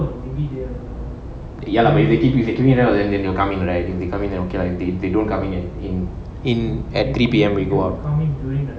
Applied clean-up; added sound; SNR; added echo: none; none; none; none.